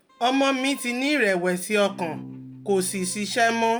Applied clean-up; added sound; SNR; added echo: none; Bowed string instrument; 19 dB; none.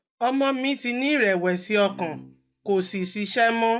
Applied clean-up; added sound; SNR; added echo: neural mask model DeepFilterNet 3.